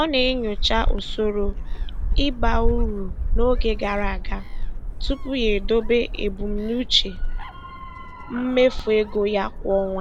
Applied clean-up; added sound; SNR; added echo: none; Gull, seagull; 0 dB; none.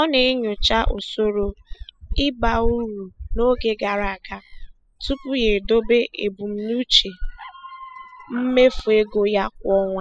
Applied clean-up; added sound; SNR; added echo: classical method spectral subtraction.